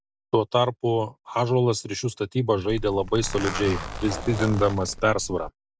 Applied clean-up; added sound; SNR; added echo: none; Zipper (clothing); 9 dB; none.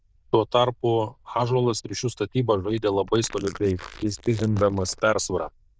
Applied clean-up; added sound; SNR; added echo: neural diffusion model UNIVERSE++.